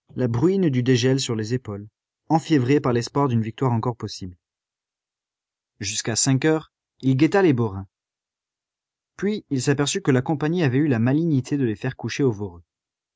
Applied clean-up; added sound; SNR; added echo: none; none; none; none.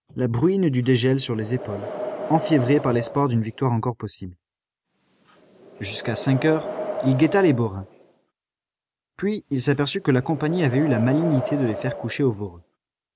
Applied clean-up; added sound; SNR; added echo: none; Wind; 11 dB; none.